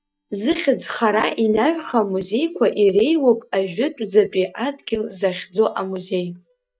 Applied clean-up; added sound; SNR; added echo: neural mask model DeepFilterNet 3.